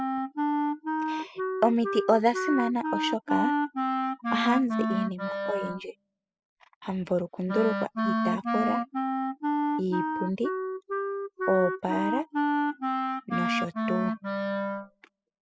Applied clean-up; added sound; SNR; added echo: classical method spectral subtraction.